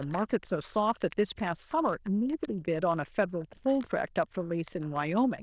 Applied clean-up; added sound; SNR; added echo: neural diffusion model UNIVERSE++.